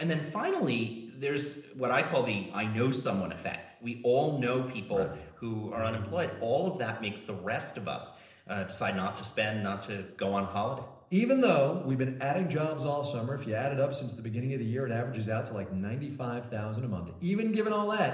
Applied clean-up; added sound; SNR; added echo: neural separator model SepFormer DNS4.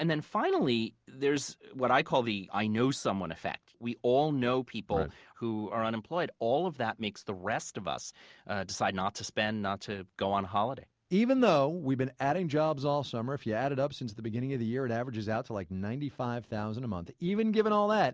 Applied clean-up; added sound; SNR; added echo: none; none; none; none.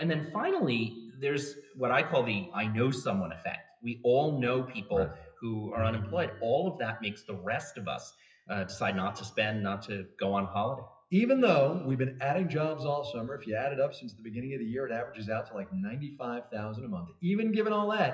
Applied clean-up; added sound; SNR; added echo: classical method WPE with log-MMSE.